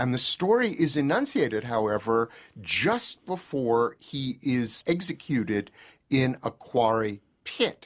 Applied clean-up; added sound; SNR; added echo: none; none; none; none.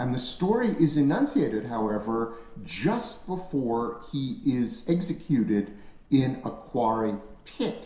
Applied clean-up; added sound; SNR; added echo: none; Rain; 20 dB; reverberation time 0.7 s.